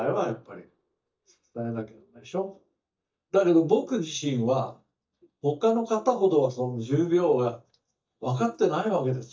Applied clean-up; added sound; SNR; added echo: neural mask model DeepFilterNet 3.